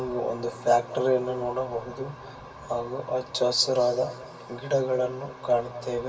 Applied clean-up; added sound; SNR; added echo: none; none; none; reverberation time 2.6 s.